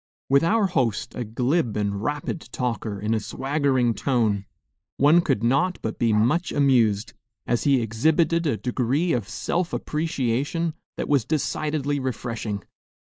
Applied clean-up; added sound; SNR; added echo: neural mask model Resemble Enhance denoiser.